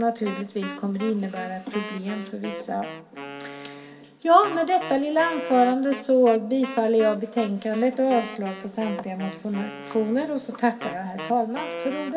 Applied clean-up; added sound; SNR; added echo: none; Wind instrument, woodwind instrument; 13 dB; reverberation time 1.1 s.